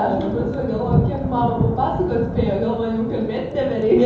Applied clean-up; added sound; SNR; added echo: none; Thunder; 3 dB; reverberation time 2.6 s.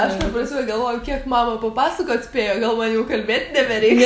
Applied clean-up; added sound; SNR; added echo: none; none; none; none.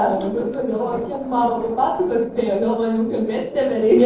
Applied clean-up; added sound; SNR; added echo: neural separator model SepFormer DNS4.